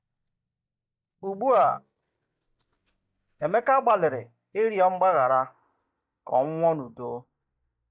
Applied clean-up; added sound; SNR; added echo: neural mask model DeepFilterNet 3.